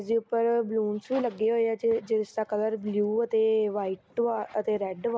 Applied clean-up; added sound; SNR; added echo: none; none; none; none.